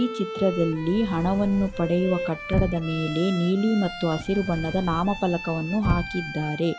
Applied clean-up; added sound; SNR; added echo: none; Bowed string instrument + Sliding door / Slam / Wood; 7 dB; none.